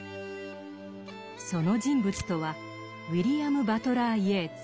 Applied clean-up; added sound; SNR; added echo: none; Tearing; 18 dB; none.